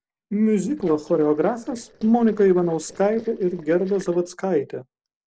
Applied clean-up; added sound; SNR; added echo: neural separator model SepFormer DNS4.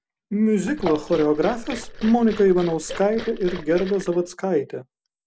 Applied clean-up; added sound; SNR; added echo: none; Liquid; 13 dB; none.